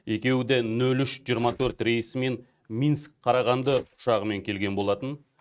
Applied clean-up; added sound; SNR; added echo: neural mask model RNNoise.